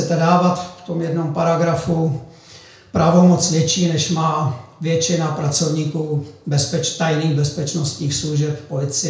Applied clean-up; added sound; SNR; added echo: none; none; none; reverberation time 0.5 s.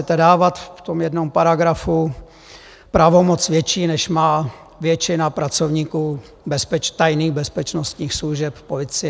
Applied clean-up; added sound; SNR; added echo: none; none; none; none.